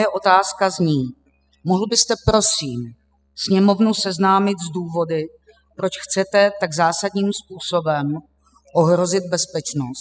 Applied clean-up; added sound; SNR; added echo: classical method spectral subtraction.